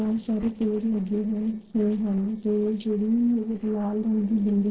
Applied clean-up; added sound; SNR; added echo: neural separator model SepFormer DNS4.